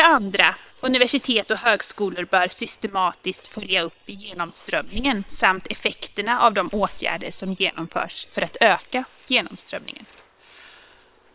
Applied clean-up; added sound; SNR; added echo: neural separator model SepFormer WHAM!.